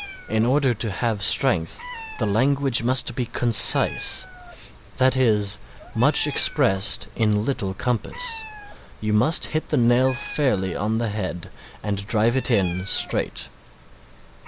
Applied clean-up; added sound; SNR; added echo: none; Meow; 18 dB; none.